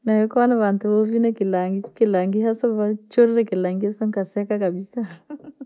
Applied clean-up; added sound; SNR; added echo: none; none; none; none.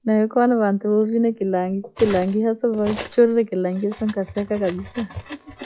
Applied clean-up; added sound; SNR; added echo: classical method log-MMSE.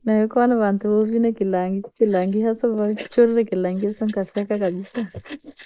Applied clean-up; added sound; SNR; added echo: neural mask model Resemble Enhance denoiser.